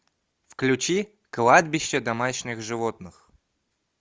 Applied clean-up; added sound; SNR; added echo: none; none; none; none.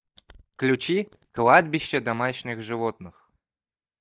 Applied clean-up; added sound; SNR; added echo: neural mask model DeepFilterNet 3.